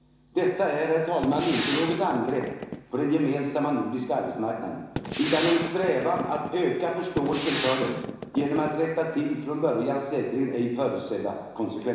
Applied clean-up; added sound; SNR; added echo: none; Gunshot, gunfire; 4 dB; reverberation time 1.0 s.